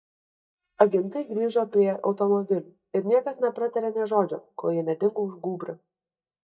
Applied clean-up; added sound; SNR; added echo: neural mask model DeepFilterNet 3.